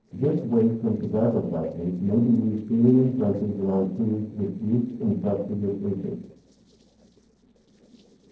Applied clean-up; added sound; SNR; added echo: neural separator model SepFormer DNS4.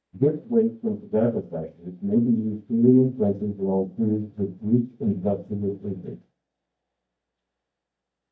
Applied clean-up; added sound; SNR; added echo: neural mask model DeepFilterNet 3.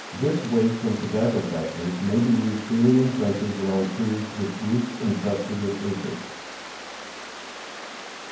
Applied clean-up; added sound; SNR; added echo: none; Water; 13 dB; reverberation time 0.9 s.